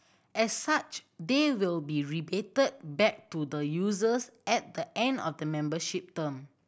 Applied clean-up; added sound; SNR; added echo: none; none; none; none.